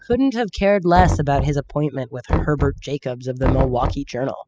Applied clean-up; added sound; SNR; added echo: classical method spectral subtraction.